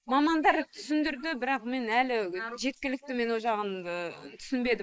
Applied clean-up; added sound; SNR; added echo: neural mask model Resemble Enhance denoiser.